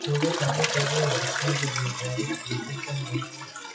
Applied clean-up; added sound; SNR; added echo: classical method WPE with log-MMSE.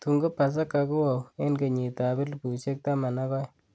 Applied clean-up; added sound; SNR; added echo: none; none; none; none.